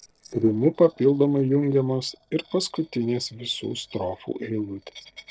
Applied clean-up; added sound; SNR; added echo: neural separator model SepFormer DNS4.